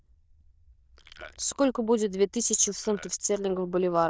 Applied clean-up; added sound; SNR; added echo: neural diffusion model UNIVERSE++.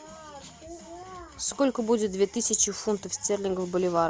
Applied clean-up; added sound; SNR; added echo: none; none; none; none.